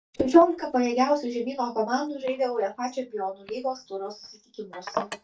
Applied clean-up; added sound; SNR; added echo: neural mask model DeepFilterNet 3.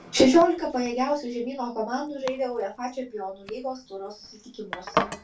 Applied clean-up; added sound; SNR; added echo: none; Domestic sounds, home sounds; 11 dB; reverberation time 0.1 s.